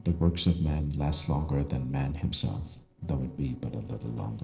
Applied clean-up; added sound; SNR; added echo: neural separator model SepFormer DNS4.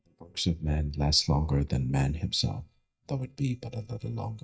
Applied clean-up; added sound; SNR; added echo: neural mask model DeepFilterNet 3.